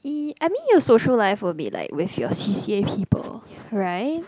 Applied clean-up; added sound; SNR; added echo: none; none; none; none.